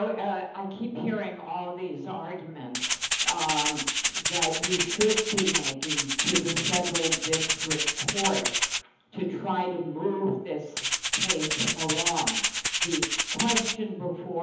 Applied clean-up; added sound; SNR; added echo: none; Rattle (instrument); -3 dB; reverberation time 1.3 s.